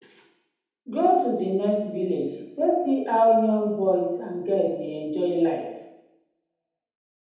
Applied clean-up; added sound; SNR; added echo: none; none; none; reverberation time 0.8 s.